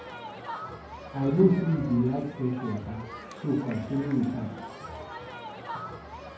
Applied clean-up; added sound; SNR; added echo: none; Crowd; 11 dB; reverberation time 0.9 s.